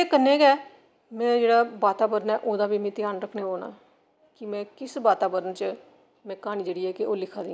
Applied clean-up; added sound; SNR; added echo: none; none; none; none.